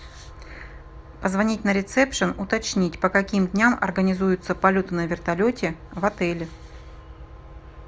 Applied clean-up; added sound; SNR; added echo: none; none; none; none.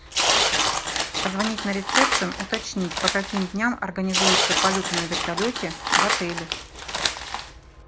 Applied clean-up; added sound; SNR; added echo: none; Tearing; -4 dB; none.